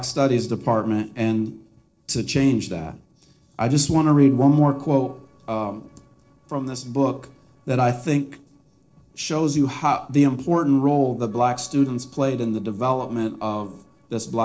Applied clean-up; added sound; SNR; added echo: neural separator model SepFormer DNS4.